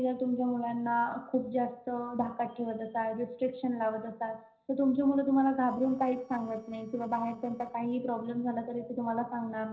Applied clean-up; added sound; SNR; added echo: neural separator model SepFormer DNS4.